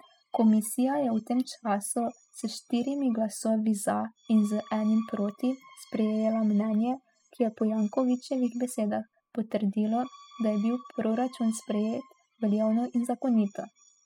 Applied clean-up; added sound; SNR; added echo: classical method spectral subtraction.